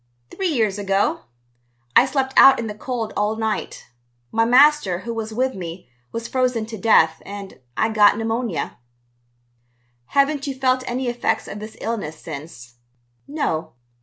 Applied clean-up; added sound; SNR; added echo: none; none; none; none.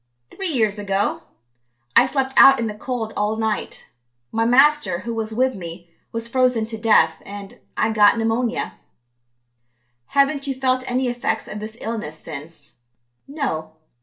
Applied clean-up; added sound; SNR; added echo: none; none; none; reverberation time 0.2 s.